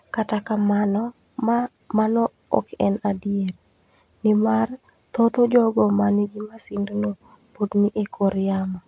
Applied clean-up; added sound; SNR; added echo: none; none; none; none.